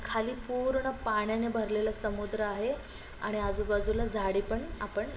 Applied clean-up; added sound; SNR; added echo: none; none; none; reverberation time 0.9 s.